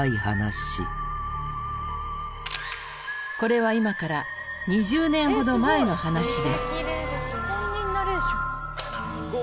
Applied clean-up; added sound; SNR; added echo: none; none; none; none.